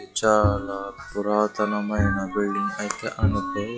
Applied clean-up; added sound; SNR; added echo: classical method log-MMSE.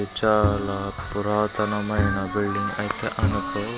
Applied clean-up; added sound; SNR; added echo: none; Bowed string instrument; 1 dB; none.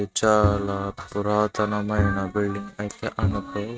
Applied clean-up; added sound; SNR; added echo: neural mask model RNNoise.